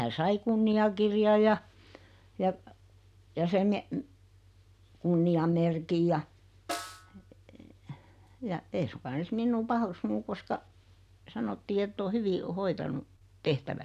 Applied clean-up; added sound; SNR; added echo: none; Snare drum; 13 dB; none.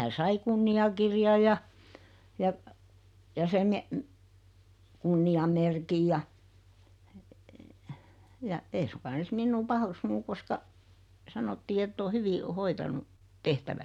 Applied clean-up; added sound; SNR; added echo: none; none; none; none.